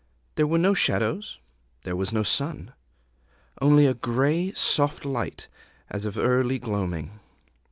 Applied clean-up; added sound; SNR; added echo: none; none; none; none.